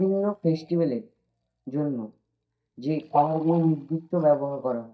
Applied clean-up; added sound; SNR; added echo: neural mask model DeepFilterNet 3.